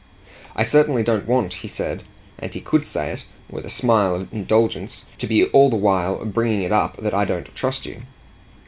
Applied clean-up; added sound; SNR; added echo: none; none; none; none.